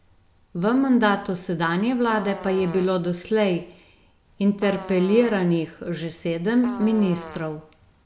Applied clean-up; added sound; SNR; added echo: none; Fart; 17 dB; none.